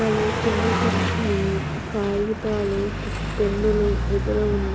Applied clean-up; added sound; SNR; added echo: none; Car passing by; 1 dB; none.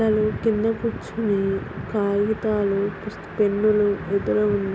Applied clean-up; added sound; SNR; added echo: none; none; none; none.